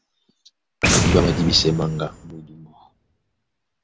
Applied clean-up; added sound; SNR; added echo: none; Boom; 1 dB; none.